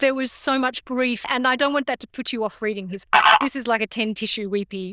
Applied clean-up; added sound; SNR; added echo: neural diffusion model UNIVERSE++.